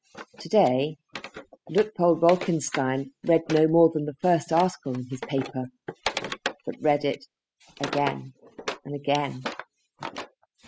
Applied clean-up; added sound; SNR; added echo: classical method spectral subtraction.